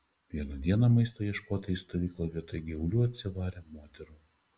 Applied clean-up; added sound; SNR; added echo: none; none; none; none.